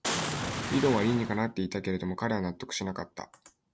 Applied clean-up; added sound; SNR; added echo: none; Boom; 2 dB; none.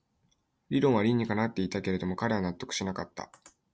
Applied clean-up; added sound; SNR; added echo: none; none; none; none.